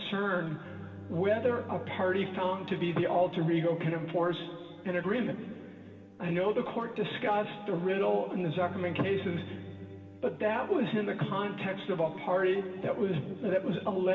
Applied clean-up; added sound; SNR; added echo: none; Bowed string instrument; 18 dB; reverberation time 2.5 s.